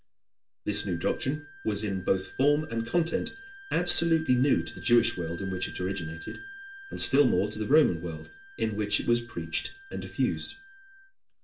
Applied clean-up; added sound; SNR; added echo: none; Wind instrument, woodwind instrument; 18 dB; reverberation time 0.2 s.